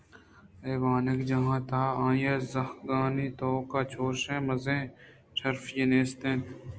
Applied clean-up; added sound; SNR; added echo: none; none; none; none.